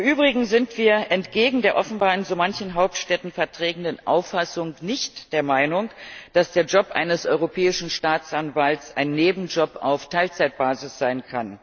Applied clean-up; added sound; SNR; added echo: none; none; none; none.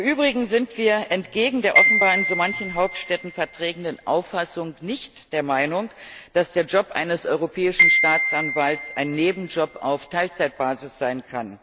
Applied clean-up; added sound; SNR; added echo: none; Glockenspiel; 1 dB; none.